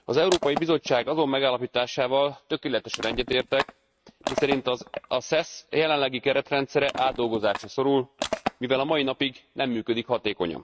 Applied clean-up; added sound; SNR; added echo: neural mask model RNNoise.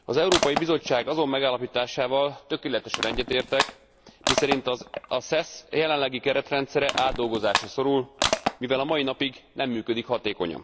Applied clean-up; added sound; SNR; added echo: none; Crushing; 6 dB; none.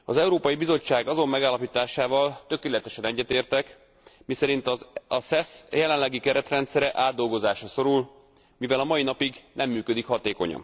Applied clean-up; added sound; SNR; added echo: none; none; none; none.